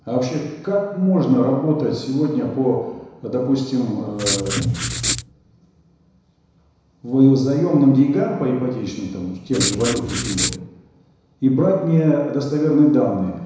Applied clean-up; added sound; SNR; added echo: none; Writing; 4 dB; reverberation time 1.0 s.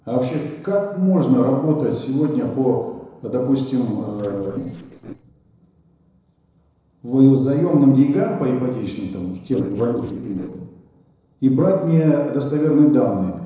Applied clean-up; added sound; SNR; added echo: neural separator model SepFormer DNS4.